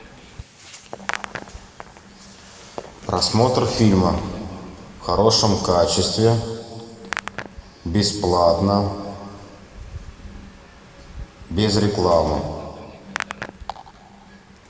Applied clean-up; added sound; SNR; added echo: none; Hands; 16 dB; reverberation time 1.8 s.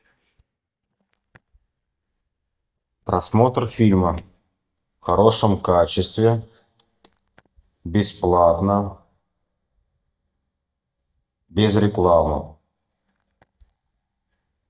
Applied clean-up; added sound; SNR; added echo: neural mask model DeepFilterNet 3.